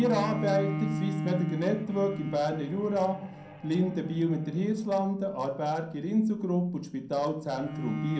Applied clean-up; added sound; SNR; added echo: none; Bowed string instrument; 8 dB; reverberation time 0.6 s.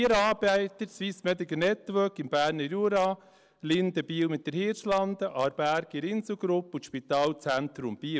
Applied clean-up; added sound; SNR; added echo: none; none; none; none.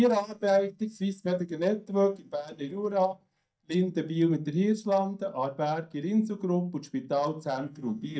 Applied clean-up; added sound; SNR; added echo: neural mask model DeepFilterNet 3.